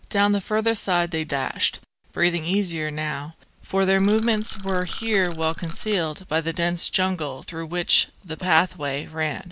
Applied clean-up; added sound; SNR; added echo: none; Rattle / Rattle (instrument); 6 dB; none.